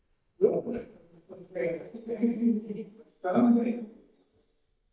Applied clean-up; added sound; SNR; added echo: neural mask model DeepFilterNet 3.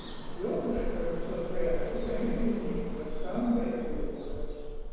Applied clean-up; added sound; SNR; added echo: none; Bird vocalization, bird call, bird song; 0 dB; reverberation time 1.9 s.